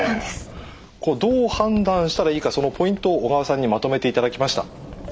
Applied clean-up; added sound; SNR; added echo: none; Sliding door; 17 dB; none.